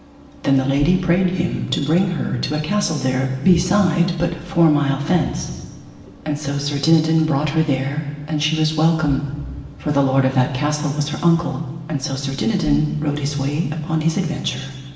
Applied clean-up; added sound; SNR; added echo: none; Ocean; 19 dB; reverberation time 1.2 s.